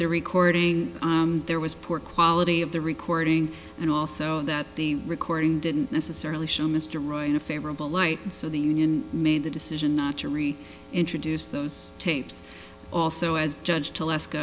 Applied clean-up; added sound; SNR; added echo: none; none; none; none.